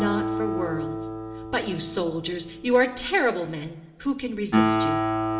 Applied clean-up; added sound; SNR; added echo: none; Acoustic guitar; 1 dB; reverberation time 1.2 s.